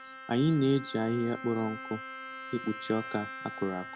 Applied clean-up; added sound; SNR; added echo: none; Bowed string instrument; 11 dB; none.